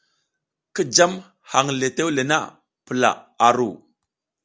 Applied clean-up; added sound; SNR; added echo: none; none; none; none.